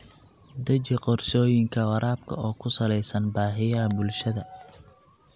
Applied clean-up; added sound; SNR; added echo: none; none; none; none.